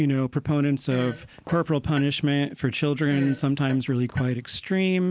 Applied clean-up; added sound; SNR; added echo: none; Fart; 17 dB; none.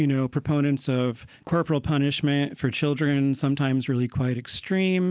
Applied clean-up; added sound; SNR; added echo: none; none; none; none.